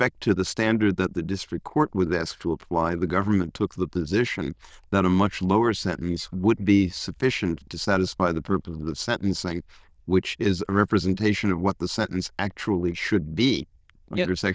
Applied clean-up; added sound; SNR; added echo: neural diffusion model UNIVERSE++.